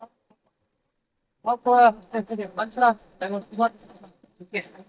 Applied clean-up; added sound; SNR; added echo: neural mask model DeepFilterNet 3.